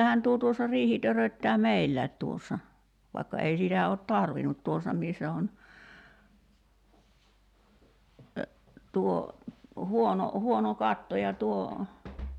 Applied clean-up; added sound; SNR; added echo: none; none; none; none.